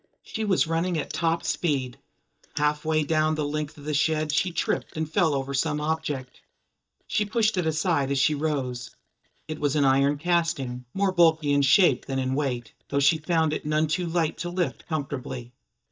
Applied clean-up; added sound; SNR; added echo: neural mask model DeepFilterNet 3.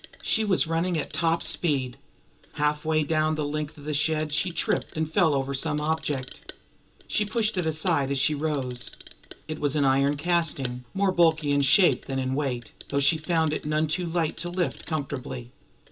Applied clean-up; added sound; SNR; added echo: none; Clock; 10 dB; reverberation time 0.2 s.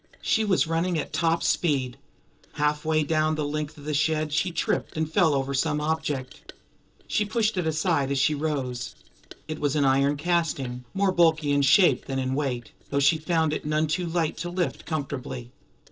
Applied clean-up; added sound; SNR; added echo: neural separator model SepFormer DNS4.